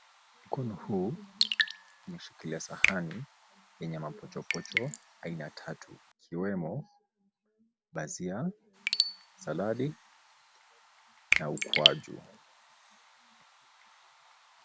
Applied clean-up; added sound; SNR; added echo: none; Finger snapping + Raindrop / Drip; -3 dB; none.